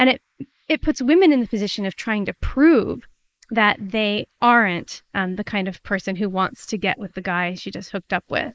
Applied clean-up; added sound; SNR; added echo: neural mask model Resemble Enhance denoiser.